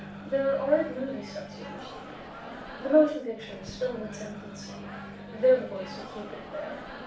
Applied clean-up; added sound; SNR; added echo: none; Microwave oven; 11 dB; reverberation time 0.4 s.